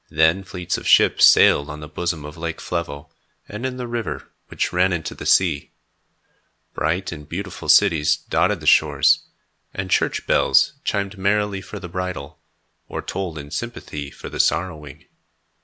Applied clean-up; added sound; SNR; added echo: none; none; none; none.